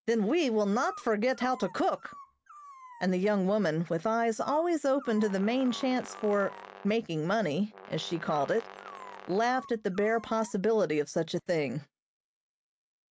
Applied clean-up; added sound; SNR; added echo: none; Dog + Brass instrument; 18 dB; none.